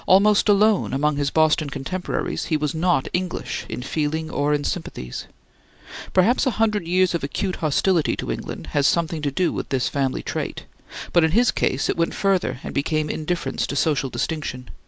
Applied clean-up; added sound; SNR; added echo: none; none; none; none.